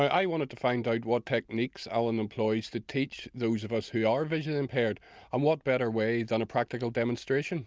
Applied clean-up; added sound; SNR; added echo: none; none; none; none.